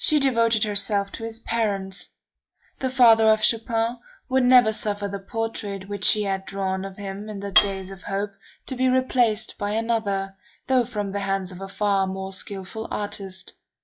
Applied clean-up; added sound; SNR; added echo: classical method log-MMSE.